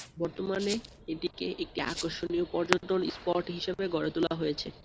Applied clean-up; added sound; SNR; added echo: none; Fireworks + Rattle (instrument); 10 dB; none.